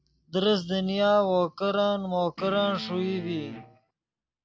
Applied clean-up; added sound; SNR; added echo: none; Guitar; 14 dB; none.